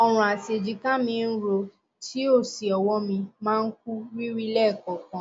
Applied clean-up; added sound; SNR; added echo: none; none; none; none.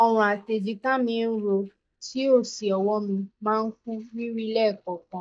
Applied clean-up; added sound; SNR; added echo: neural mask model DeepFilterNet 3.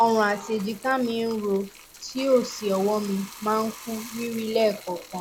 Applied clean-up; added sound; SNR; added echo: none; Bathtub (filling or washing); 18 dB; none.